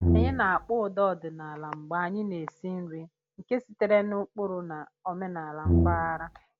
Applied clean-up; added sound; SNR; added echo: none; Brass instrument; -5 dB; none.